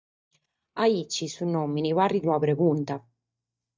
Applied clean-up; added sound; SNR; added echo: neural mask model DeepFilterNet 3.